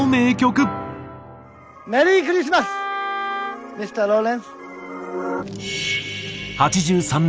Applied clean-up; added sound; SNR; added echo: none; Wind instrument, woodwind instrument; 8 dB; none.